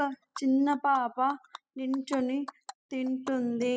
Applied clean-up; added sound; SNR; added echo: classical method spectral subtraction.